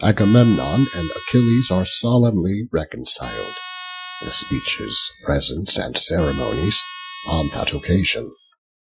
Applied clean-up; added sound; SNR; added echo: classical method Wiener filter.